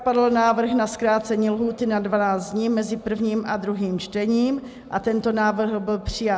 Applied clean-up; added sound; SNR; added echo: none; none; none; none.